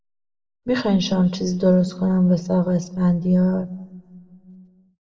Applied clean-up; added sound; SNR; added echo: none; none; none; reverberation time 0.8 s.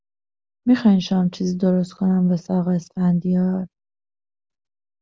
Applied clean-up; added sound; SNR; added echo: none; none; none; none.